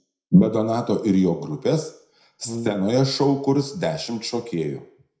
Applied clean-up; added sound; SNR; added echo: none; Brass instrument; 12 dB; reverberation time 0.4 s.